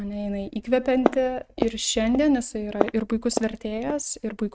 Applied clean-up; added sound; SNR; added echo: neural mask model RNNoise.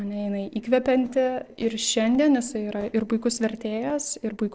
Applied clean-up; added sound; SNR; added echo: neural separator model SepFormer DNS4.